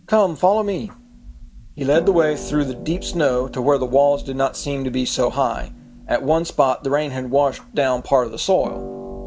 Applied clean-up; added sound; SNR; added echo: none; Harp; 14 dB; none.